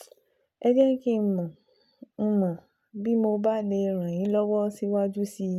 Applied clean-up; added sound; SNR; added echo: none; none; none; none.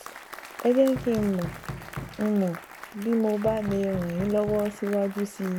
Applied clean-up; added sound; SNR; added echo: none; Knock + Applause; 12 dB; none.